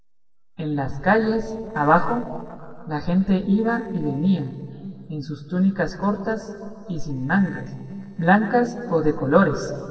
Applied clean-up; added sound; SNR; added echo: neural separator model SepFormer DNS4.